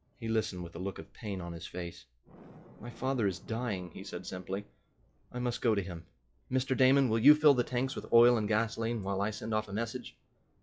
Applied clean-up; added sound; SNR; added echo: classical method log-MMSE.